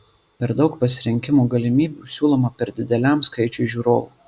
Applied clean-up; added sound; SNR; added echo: none; none; none; none.